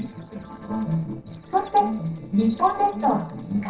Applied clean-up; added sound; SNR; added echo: neural separator model SepFormer DNS4.